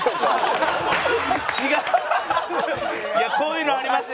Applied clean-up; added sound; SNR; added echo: none; none; none; none.